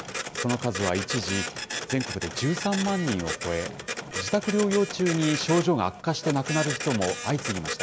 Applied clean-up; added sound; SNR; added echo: none; Printer; 6 dB; none.